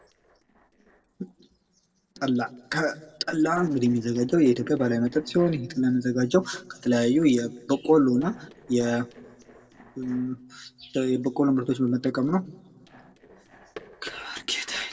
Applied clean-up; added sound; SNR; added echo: neural separator model SepFormer DNS4.